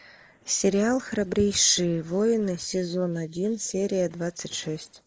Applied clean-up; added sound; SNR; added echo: neural mask model Resemble Enhance denoiser.